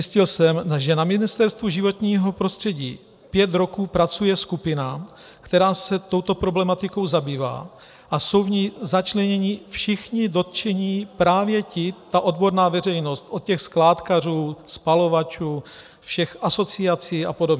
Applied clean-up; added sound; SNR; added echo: none; none; none; none.